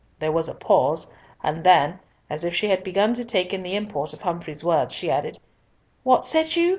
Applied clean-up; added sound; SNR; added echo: none; none; none; none.